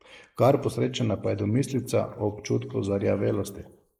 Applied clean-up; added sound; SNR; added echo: neural mask model Resemble Enhance denoiser.